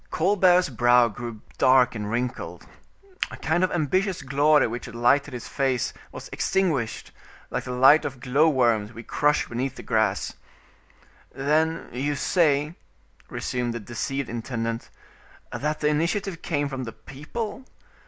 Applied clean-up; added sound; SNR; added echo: none; none; none; none.